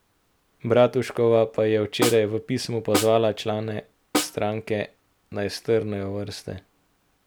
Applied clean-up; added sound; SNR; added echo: none; Snare drum; 6 dB; none.